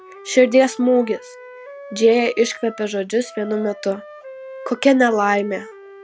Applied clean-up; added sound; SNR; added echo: none; Wind instrument, woodwind instrument; 19 dB; none.